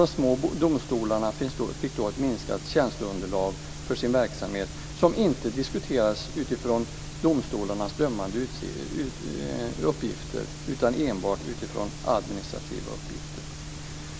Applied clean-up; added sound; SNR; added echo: none; none; none; none.